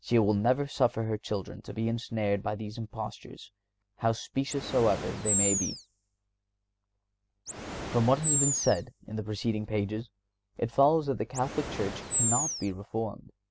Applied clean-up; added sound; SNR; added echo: none; Animal; 1 dB; none.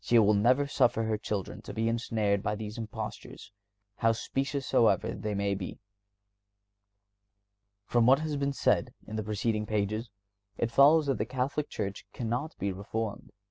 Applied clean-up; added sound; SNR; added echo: none; none; none; none.